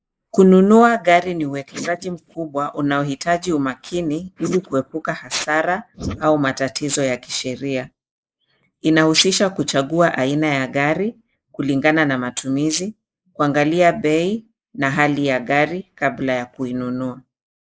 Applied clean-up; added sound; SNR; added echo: neural mask model Resemble Enhance denoiser.